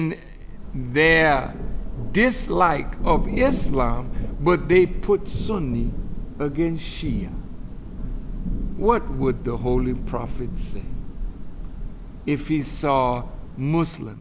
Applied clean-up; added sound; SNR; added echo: none; Thunder / Rain; 3 dB; none.